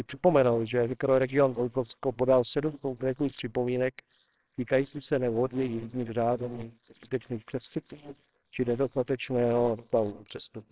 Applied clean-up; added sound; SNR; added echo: neural separator model SepFormer WHAMR!.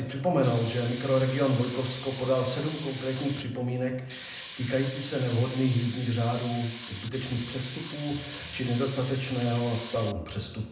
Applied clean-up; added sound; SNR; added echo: none; Hiss; 14 dB; reverberation time 0.7 s.